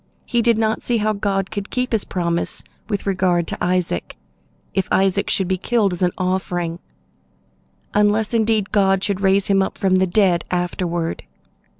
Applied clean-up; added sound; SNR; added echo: none; none; none; none.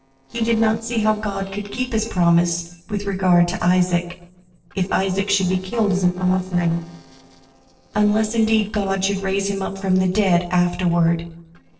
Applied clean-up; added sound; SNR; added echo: neural separator model SepFormer DNS4.